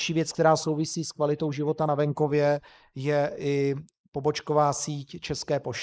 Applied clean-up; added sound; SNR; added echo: neural mask model Resemble Enhance denoiser.